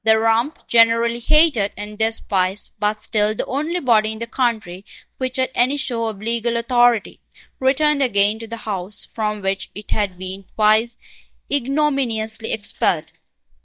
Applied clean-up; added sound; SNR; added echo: neural mask model DeepFilterNet 3.